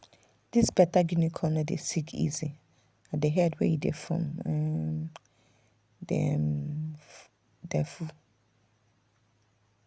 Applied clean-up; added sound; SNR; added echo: none; none; none; none.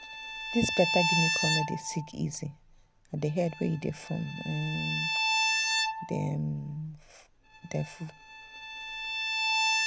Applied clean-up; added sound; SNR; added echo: none; Bowed string instrument; -1 dB; none.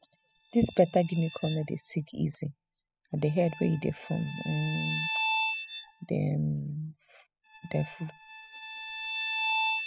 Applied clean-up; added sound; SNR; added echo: classical method spectral subtraction.